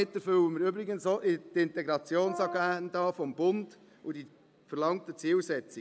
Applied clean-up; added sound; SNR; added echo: none; Brass instrument; 10 dB; none.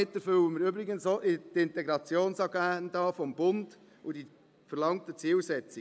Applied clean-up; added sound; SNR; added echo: none; none; none; none.